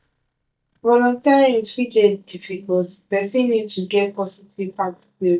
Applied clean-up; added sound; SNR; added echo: neural mask model DeepFilterNet 3.